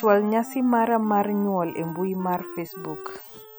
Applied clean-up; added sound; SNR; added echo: none; Wind instrument, woodwind instrument; 17 dB; none.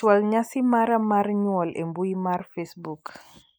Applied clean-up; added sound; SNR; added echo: neural mask model Resemble Enhance denoiser.